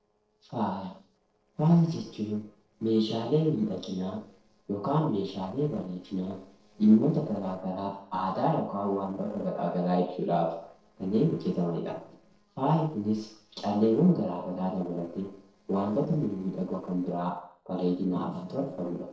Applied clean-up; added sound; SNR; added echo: neural separator model SepFormer DNS4.